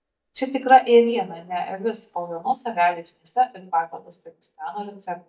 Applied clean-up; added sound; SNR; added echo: neural mask model DeepFilterNet 3.